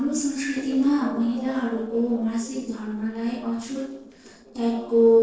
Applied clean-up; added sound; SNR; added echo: neural separator model SepFormer DNS4.